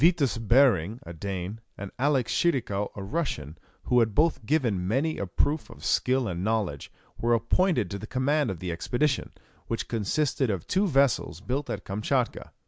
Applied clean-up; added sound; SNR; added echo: none; none; none; none.